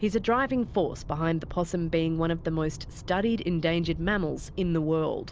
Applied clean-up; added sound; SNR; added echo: none; none; none; none.